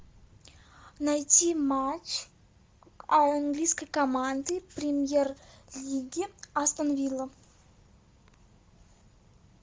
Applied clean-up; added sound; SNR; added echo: none; none; none; none.